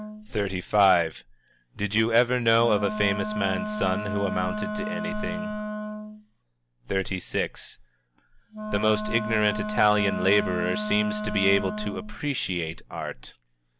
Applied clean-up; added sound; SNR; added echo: none; Wind instrument, woodwind instrument; 6 dB; none.